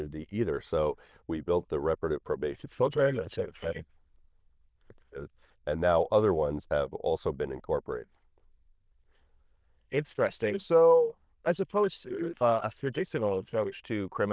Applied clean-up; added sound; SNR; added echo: neural diffusion model UNIVERSE++.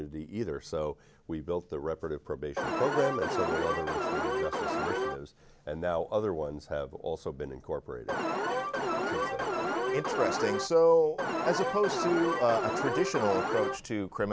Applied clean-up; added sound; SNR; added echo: none; Alarm; -1 dB; none.